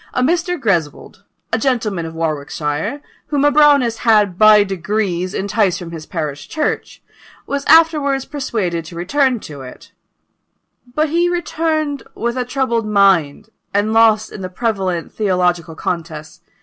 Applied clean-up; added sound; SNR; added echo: none; none; none; none.